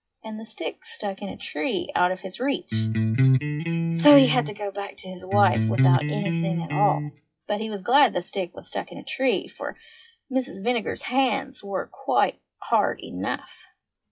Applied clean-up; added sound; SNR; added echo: classical method log-MMSE.